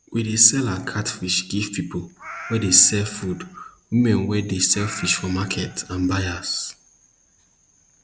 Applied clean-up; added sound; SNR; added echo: none; Meow; 17 dB; none.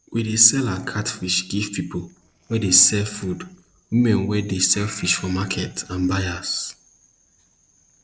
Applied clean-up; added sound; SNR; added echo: neural separator model SepFormer DNS4.